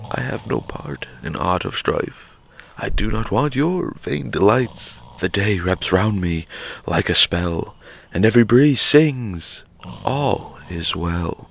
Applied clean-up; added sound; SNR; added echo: none; Breathing; 14 dB; none.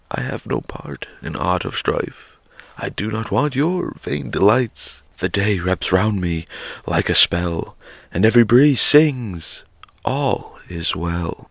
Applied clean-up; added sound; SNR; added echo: none; none; none; none.